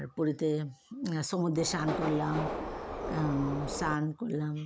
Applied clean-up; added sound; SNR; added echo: none; Subway, metro, underground; 4 dB; none.